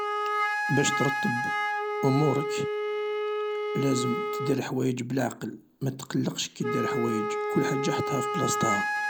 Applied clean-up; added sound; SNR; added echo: none; Wind instrument, woodwind instrument; 0 dB; none.